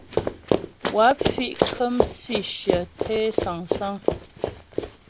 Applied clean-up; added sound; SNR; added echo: none; Run; 0 dB; none.